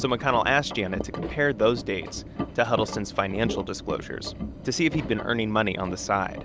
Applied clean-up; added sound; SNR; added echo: none; Engine; 9 dB; none.